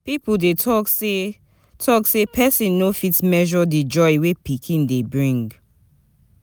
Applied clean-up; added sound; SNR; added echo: none; none; none; none.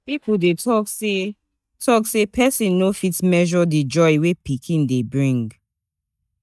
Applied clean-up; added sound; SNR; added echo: neural mask model DeepFilterNet 3.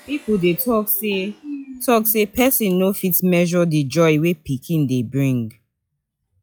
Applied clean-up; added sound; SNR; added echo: classical method log-MMSE.